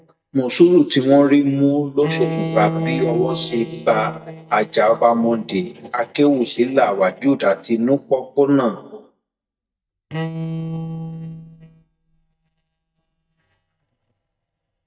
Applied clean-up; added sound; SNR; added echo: neural mask model DeepFilterNet 3.